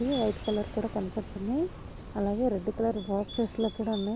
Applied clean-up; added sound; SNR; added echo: none; Boom + Bird; 11 dB; none.